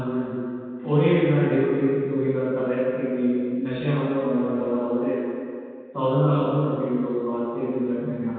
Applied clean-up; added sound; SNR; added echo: none; none; none; reverberation time 2.1 s.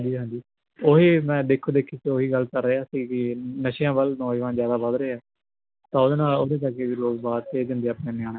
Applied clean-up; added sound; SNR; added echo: none; none; none; none.